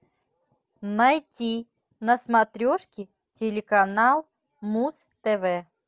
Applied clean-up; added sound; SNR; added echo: none; none; none; none.